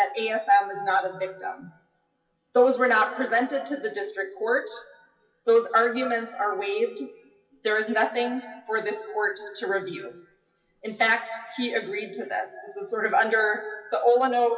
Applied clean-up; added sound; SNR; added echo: classical method WPE with log-MMSE.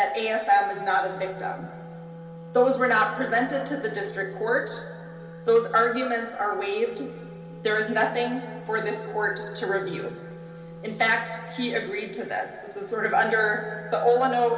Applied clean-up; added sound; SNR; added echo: none; Wind instrument, woodwind instrument; 16 dB; reverberation time 2.0 s.